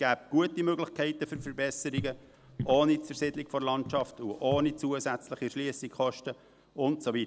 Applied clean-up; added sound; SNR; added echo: none; Walk, footsteps; 12 dB; none.